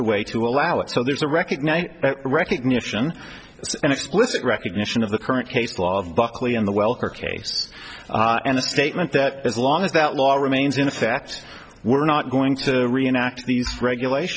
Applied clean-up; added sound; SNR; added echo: none; none; none; none.